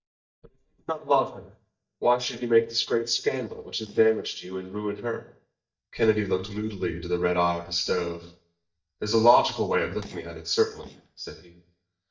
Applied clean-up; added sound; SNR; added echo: neural mask model DeepFilterNet 3.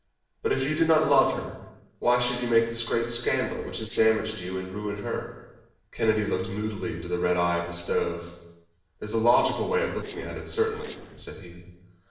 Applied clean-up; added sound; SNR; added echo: neural separator model SepFormer DNS4.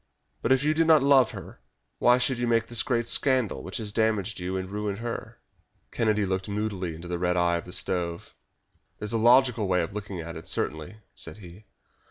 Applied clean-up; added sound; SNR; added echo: none; none; none; none.